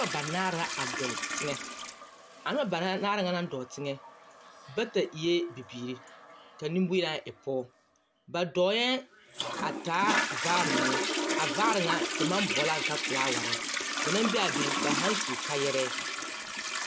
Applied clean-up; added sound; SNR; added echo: none; Toilet flush; 2 dB; none.